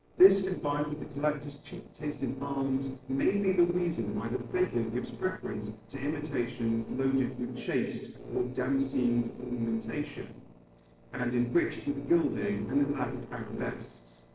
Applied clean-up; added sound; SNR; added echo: neural separator model SepFormer DNS4.